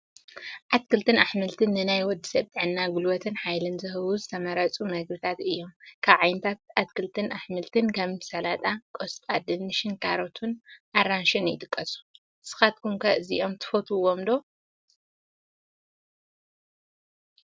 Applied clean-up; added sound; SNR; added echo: none; none; none; none.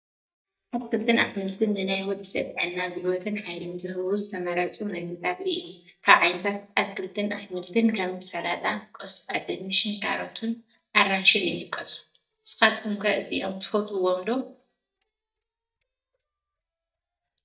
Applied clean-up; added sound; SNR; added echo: neural mask model DeepFilterNet 3.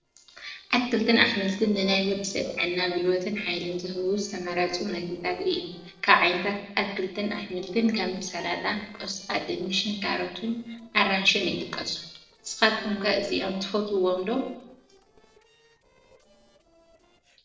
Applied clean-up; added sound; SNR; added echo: neural separator model SepFormer DNS4.